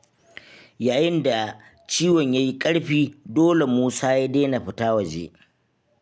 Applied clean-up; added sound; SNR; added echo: none; none; none; none.